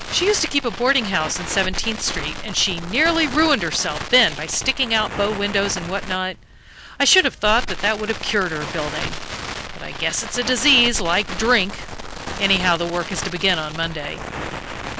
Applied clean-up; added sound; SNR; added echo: none; Crackle; 8 dB; none.